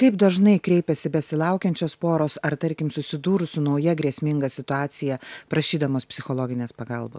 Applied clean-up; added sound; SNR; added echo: none; none; none; none.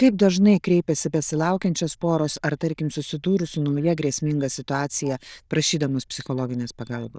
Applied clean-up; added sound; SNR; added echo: neural diffusion model UNIVERSE++.